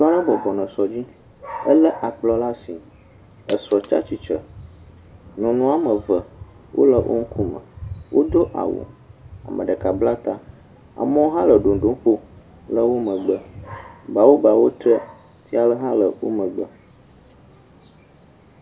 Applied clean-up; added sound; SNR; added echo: none; Dog; 18 dB; none.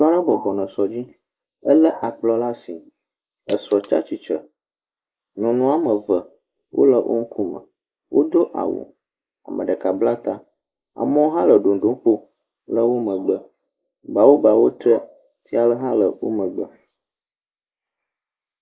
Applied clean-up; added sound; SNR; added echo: neural mask model Resemble Enhance denoiser.